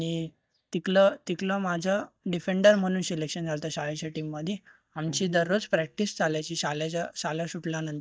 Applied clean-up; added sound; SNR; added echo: neural mask model DeepFilterNet 3.